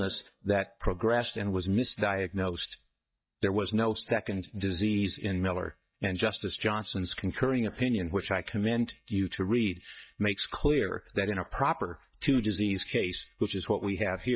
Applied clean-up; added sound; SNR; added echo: neural mask model DeepFilterNet 3.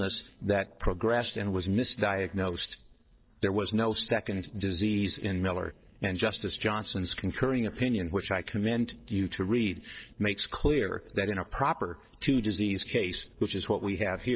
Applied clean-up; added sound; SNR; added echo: neural separator model SepFormer DNS4.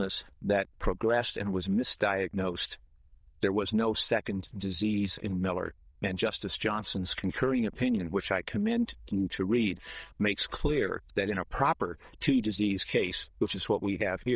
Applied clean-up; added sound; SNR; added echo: neural diffusion model UNIVERSE++.